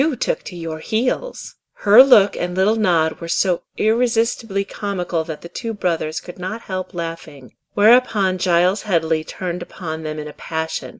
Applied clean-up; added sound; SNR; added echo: none; none; none; none.